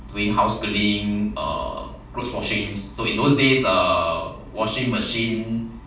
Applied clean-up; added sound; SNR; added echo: none; none; none; reverberation time 0.5 s.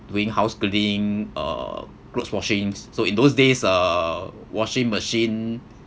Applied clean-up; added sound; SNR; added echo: none; none; none; none.